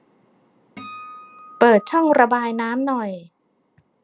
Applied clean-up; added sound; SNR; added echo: none; Acoustic guitar; 20 dB; none.